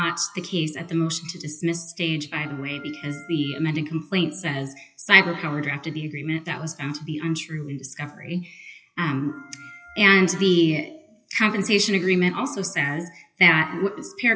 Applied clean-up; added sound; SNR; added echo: classical method WPE with log-MMSE.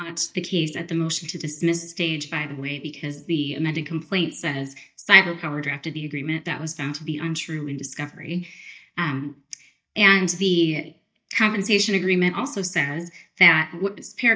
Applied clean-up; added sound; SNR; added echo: neural mask model DeepFilterNet 3.